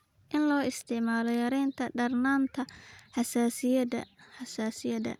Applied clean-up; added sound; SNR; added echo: none; none; none; none.